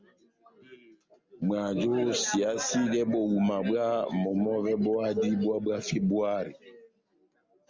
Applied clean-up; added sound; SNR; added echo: none; none; none; none.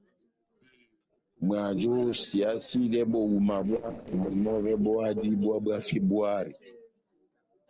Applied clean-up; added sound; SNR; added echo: neural separator model SepFormer DNS4.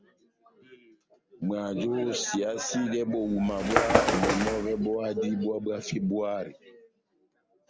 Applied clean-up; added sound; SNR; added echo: none; Bird; -2 dB; none.